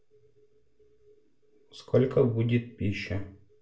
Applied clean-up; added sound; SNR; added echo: none; none; none; reverberation time 0.3 s.